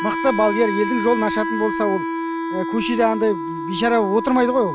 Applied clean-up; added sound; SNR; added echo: none; Wind instrument, woodwind instrument; 4 dB; none.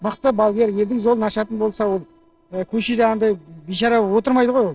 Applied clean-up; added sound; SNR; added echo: neural separator model SepFormer DNS4.